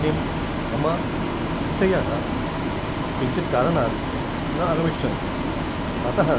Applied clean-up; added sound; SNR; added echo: none; Bus; -1 dB; none.